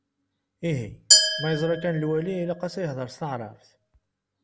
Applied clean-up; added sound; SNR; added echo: none; Glass; -4 dB; none.